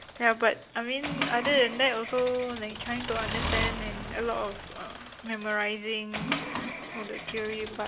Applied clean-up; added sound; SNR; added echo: none; Accelerating, revving, vroom / Mechanisms; 6 dB; none.